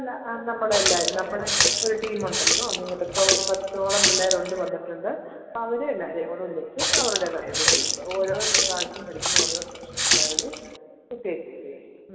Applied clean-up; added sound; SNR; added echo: none; Water tap, faucet; -4 dB; reverberation time 2.5 s.